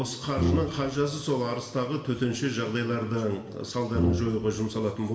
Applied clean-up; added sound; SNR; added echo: none; Brass instrument; 1 dB; reverberation time 0.9 s.